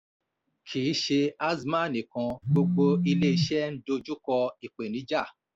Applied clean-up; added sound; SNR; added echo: none; Telephone; -4 dB; none.